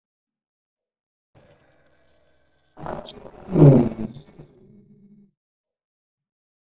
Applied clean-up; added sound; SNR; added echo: neural separator model SepFormer DNS4.